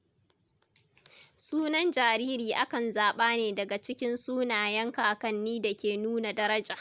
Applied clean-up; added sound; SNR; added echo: none; none; none; none.